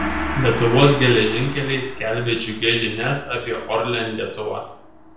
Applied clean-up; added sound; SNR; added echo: none; Gong; 9 dB; reverberation time 0.5 s.